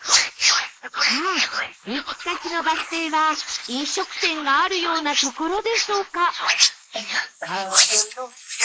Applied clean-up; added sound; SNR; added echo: neural mask model Resemble Enhance denoiser.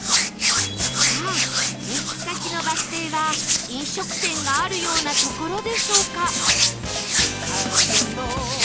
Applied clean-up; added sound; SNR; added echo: none; Hands; -4 dB; none.